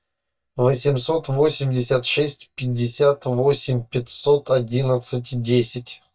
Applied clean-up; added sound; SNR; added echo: neural mask model DeepFilterNet 3.